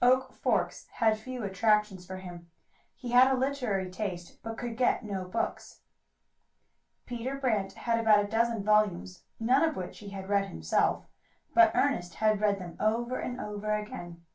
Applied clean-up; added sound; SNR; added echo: none; none; none; reverberation time 0.2 s.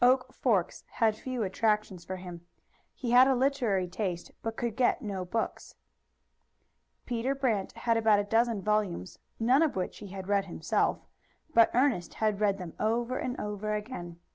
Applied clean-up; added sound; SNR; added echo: none; none; none; none.